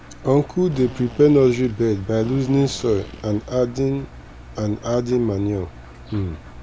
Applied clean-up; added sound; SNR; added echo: none; Drill + Engine; 17 dB; none.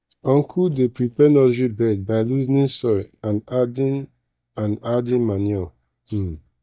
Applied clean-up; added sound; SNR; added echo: neural mask model DeepFilterNet 3.